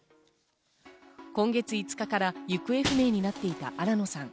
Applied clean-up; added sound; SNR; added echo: none; Shatter; 13 dB; none.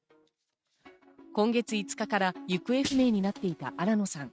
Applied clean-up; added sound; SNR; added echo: neural mask model RNNoise.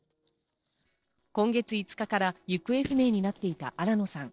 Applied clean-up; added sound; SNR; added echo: neural separator model SepFormer DNS4.